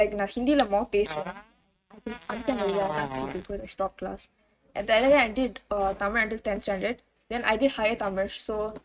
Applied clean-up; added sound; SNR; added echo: neural mask model RNNoise.